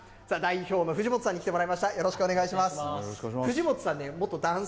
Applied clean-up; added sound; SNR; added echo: none; none; none; none.